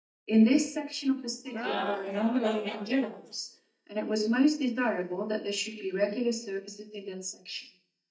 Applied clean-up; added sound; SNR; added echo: neural mask model DeepFilterNet 3.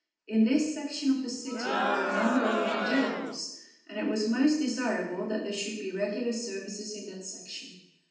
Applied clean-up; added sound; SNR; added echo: none; Crowd; 1 dB; reverberation time 0.8 s.